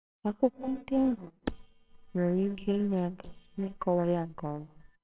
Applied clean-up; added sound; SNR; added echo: neural separator model SepFormer WHAMR!.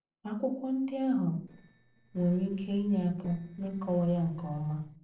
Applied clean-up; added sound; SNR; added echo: neural separator model SepFormer DNS4.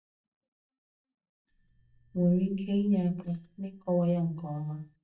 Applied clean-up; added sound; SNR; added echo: neural mask model DeepFilterNet 3.